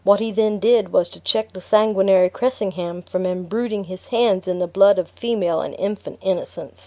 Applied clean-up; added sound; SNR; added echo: none; none; none; none.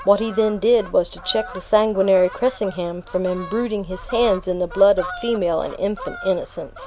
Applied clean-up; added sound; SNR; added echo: none; Fowl; 15 dB; none.